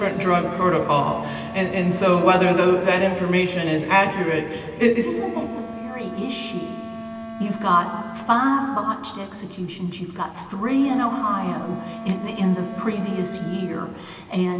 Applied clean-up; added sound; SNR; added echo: none; Wind instrument, woodwind instrument; 13 dB; reverberation time 2.3 s.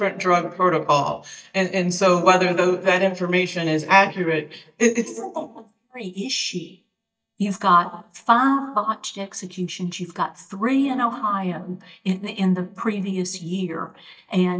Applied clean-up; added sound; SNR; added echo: neural mask model DeepFilterNet 3.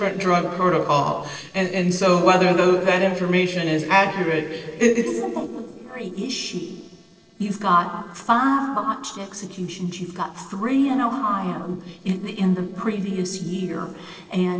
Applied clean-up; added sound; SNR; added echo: neural separator model SepFormer DNS4.